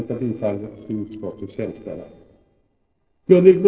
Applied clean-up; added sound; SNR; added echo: neural separator model SepFormer DNS4.